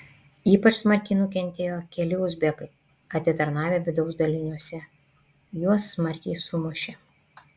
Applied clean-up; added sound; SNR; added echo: none; none; none; none.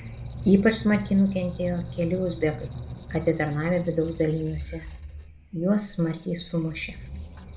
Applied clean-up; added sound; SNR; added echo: none; Squeak; 12 dB; reverberation time 1.1 s.